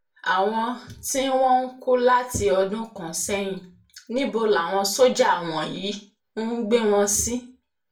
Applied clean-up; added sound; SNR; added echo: none; none; none; reverberation time 0.3 s.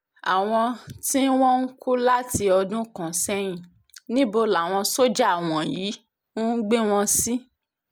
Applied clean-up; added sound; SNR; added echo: none; none; none; none.